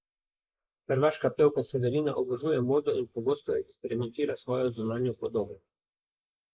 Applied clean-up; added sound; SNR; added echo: neural mask model Resemble Enhance denoiser.